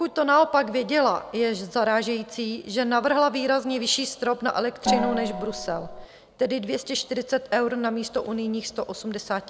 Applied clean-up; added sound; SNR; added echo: none; Gong; 3 dB; none.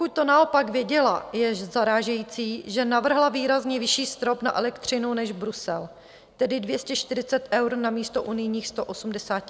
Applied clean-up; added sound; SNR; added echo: none; none; none; none.